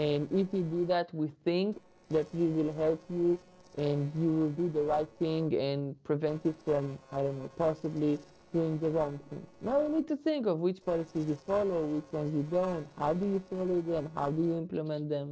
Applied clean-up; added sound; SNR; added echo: neural separator model SepFormer DNS4.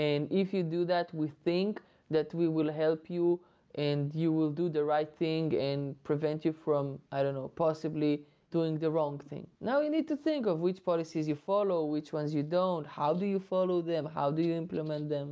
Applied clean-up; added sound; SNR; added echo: none; none; none; none.